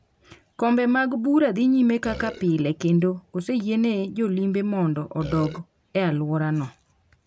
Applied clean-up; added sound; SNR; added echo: none; Burping, eructation; 12 dB; none.